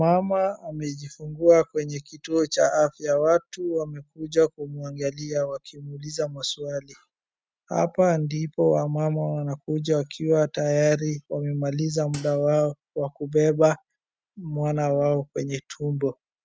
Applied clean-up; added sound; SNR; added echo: neural mask model RNNoise.